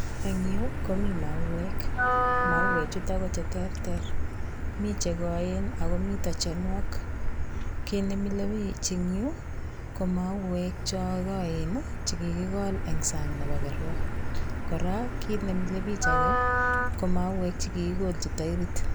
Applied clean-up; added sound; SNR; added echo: none; Motor vehicle (road) + Wind instrument, woodwind instrument; -4 dB; none.